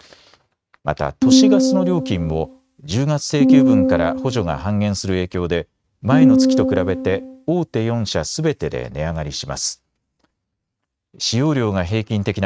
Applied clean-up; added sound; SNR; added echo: neural mask model RNNoise.